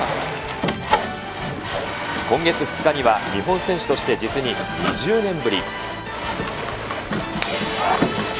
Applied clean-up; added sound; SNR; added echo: none; Sawing; 6 dB; none.